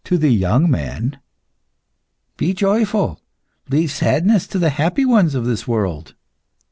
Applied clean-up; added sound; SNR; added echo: none; none; none; none.